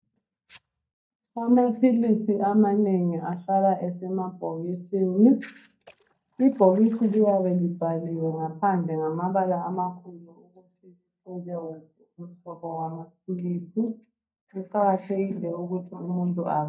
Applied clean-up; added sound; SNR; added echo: neural mask model DeepFilterNet 3.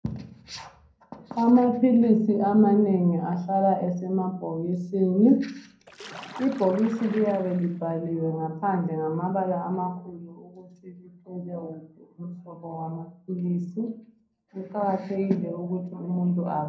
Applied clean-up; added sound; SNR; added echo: none; Splash, splatter; 18 dB; reverberation time 0.5 s.